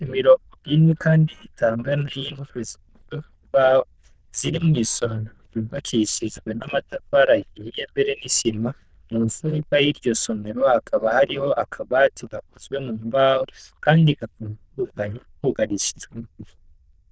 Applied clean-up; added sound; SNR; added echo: neural diffusion model UNIVERSE++.